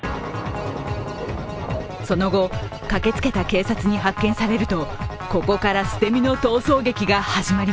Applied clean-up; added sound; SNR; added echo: none; none; none; none.